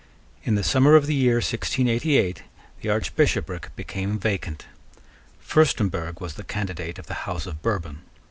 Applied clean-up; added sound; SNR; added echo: none; none; none; none.